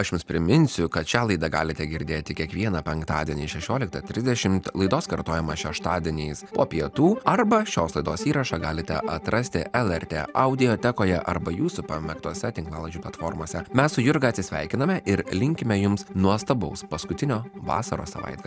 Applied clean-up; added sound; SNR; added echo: none; none; none; none.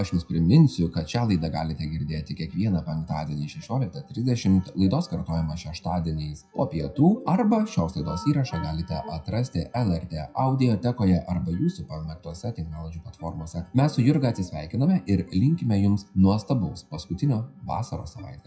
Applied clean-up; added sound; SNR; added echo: classical method WPE with log-MMSE.